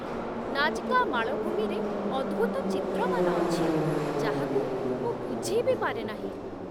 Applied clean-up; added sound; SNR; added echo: none; Subway, metro, underground; -3 dB; none.